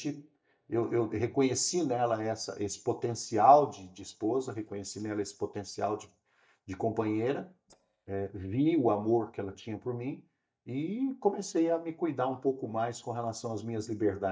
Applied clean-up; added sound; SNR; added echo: neural mask model DeepFilterNet 3.